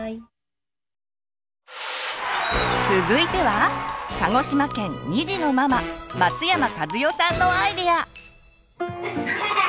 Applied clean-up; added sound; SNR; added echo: none; none; none; none.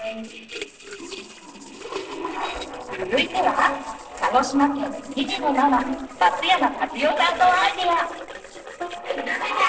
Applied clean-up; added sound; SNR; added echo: neural separator model SepFormer DNS4.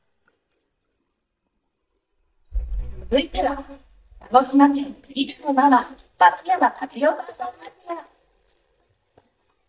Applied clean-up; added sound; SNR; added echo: neural mask model DeepFilterNet 3.